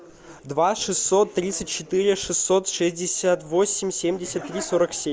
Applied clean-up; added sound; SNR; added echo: none; none; none; none.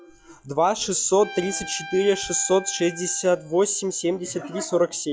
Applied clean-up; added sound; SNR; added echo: classical method log-MMSE.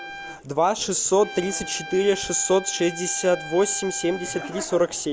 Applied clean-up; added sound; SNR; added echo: none; Trumpet; 14 dB; none.